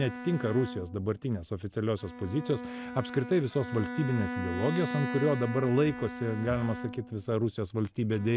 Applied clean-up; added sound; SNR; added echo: none; Bowed string instrument; 9 dB; none.